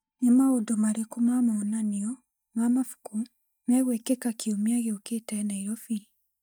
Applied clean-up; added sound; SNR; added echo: neural mask model DeepFilterNet 3.